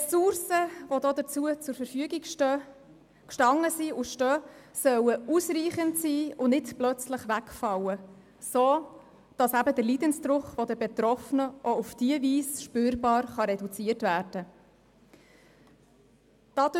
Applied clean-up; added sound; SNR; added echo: none; none; none; none.